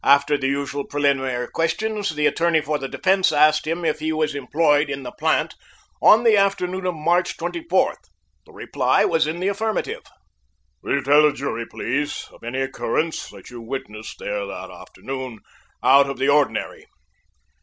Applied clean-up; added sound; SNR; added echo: none; none; none; none.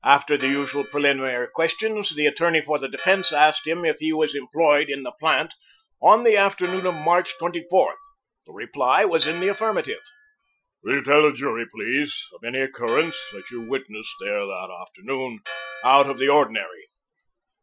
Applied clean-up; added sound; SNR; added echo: classical method Wiener filter.